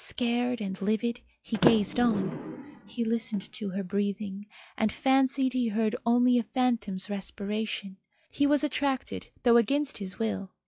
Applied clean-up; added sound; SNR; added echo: classical method log-MMSE.